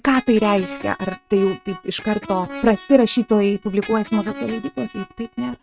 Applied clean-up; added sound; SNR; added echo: neural mask model RNNoise.